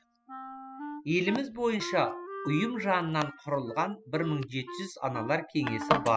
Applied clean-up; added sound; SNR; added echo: classical method spectral subtraction.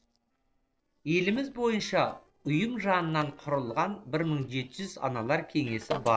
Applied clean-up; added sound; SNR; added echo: neural separator model SepFormer DNS4.